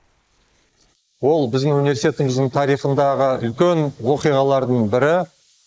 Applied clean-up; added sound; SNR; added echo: neural mask model Resemble Enhance denoiser.